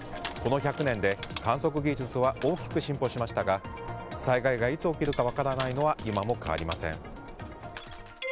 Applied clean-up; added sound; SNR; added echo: none; Crushing; 16 dB; none.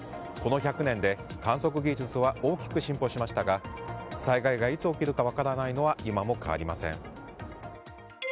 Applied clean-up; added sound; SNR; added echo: none; none; none; none.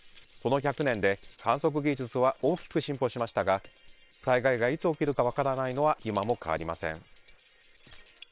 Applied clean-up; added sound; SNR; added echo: neural separator model SepFormer WHAM!.